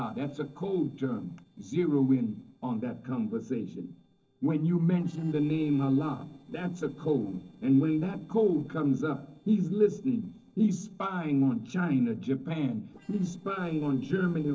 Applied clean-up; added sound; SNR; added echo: neural separator model SepFormer DNS4.